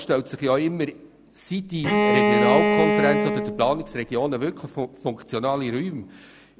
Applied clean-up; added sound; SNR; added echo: none; Bowed string instrument; -4 dB; none.